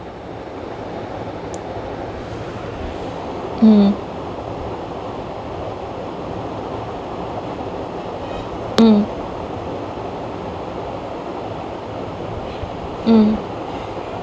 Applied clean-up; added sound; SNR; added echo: none; none; none; none.